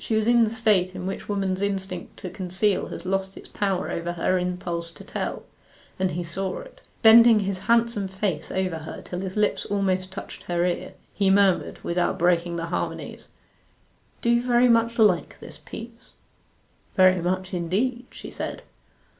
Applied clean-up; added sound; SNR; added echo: none; none; none; none.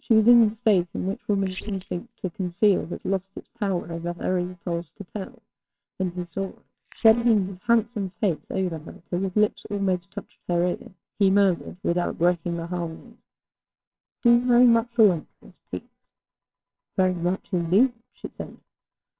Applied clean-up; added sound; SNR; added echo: neural separator model SepFormer WHAMR!.